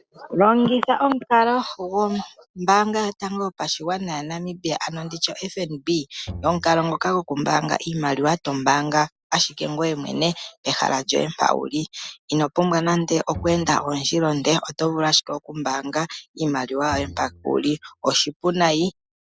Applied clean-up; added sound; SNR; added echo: none; Bowed string instrument; 17 dB; none.